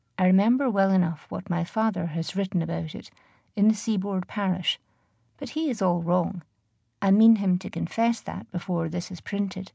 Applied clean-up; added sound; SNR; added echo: none; none; none; none.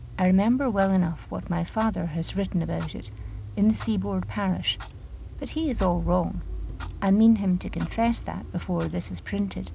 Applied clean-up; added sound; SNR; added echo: none; Clock; 10 dB; none.